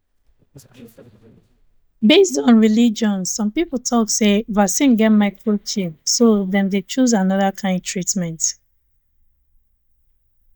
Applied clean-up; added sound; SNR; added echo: neural mask model DeepFilterNet 3.